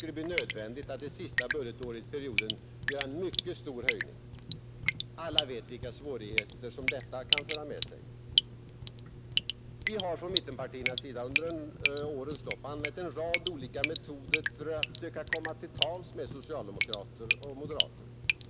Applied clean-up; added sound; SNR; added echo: none; Drip; -5 dB; none.